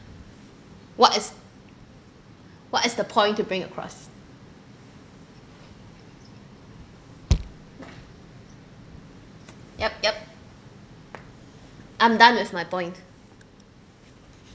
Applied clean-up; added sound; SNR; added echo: none; none; none; none.